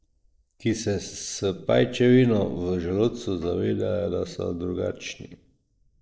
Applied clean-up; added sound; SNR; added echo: neural mask model Resemble Enhance denoiser.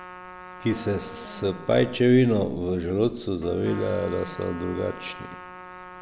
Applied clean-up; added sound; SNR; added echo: none; Wind instrument, woodwind instrument + Trumpet; 16 dB; none.